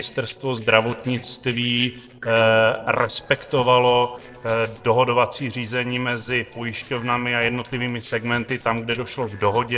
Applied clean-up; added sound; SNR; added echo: neural separator model SepFormer DNS4.